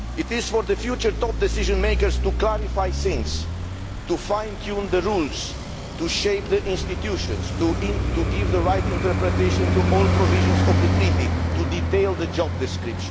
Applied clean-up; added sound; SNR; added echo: none; Traffic noise, roadway noise; -2 dB; none.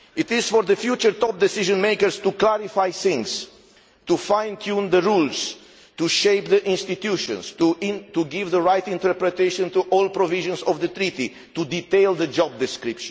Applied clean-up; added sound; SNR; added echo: none; none; none; none.